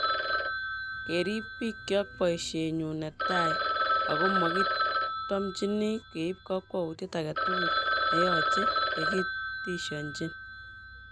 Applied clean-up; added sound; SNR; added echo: none; Telephone; -2 dB; none.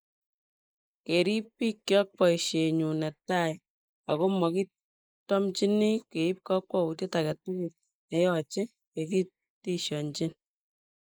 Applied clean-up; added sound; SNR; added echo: neural mask model Resemble Enhance denoiser.